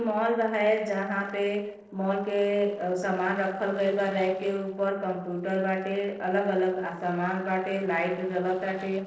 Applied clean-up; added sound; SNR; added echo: neural separator model SepFormer DNS4.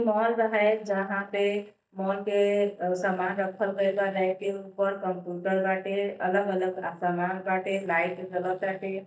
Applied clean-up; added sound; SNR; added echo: neural mask model DeepFilterNet 3.